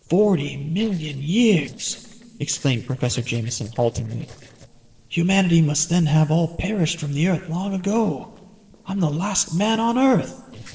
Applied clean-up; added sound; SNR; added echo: neural separator model SepFormer DNS4.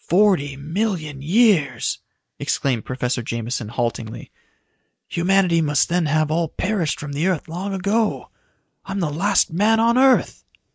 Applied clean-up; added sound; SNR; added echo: none; none; none; none.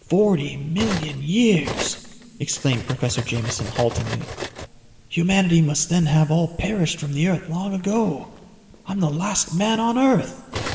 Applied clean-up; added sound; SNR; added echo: none; Cutlery, silverware; 13 dB; reverberation time 2.6 s.